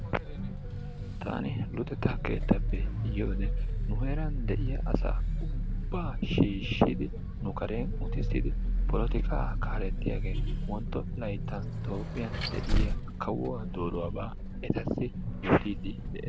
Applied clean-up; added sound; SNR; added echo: none; Vehicle; -3 dB; none.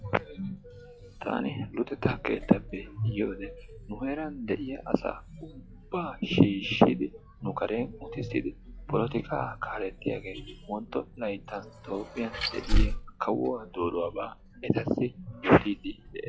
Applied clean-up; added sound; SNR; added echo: classical method log-MMSE.